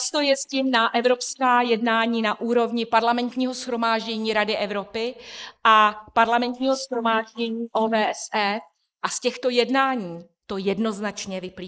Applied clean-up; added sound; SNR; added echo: neural mask model Resemble Enhance denoiser.